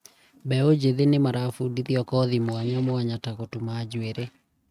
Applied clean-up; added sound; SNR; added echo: neural mask model RNNoise.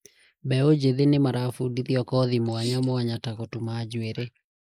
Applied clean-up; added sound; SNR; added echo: neural mask model Resemble Enhance denoiser.